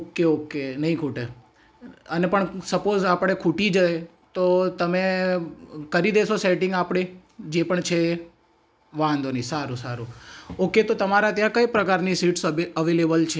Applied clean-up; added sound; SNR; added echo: none; none; none; none.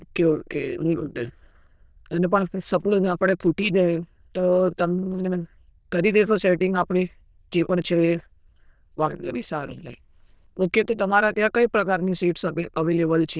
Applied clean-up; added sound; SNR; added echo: neural diffusion model UNIVERSE++.